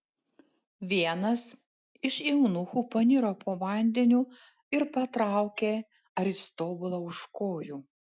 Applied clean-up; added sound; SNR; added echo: none; none; none; none.